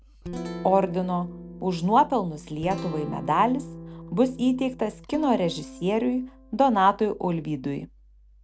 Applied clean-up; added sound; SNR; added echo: none; Guitar; 13 dB; none.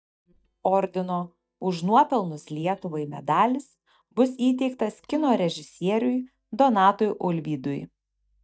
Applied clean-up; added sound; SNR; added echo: neural mask model DeepFilterNet 3.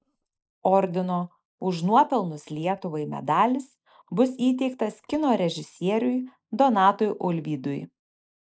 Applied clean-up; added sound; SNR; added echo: neural mask model Resemble Enhance denoiser.